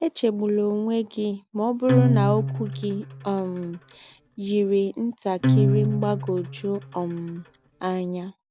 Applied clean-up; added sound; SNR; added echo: none; Acoustic guitar; 0 dB; none.